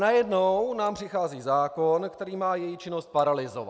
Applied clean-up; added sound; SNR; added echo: none; none; none; none.